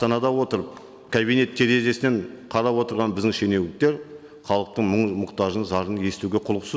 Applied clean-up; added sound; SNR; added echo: none; none; none; none.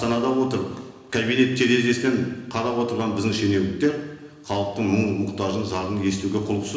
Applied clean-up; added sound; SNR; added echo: none; none; none; reverberation time 1.0 s.